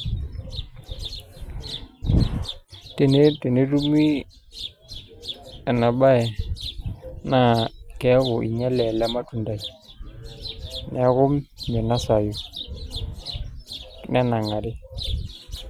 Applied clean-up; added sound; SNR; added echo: none; none; none; none.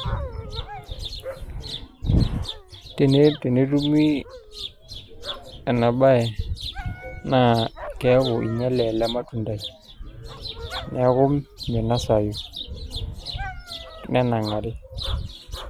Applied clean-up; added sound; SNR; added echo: none; Dog; 19 dB; none.